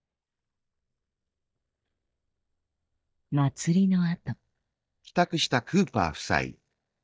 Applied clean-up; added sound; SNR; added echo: neural mask model DeepFilterNet 3.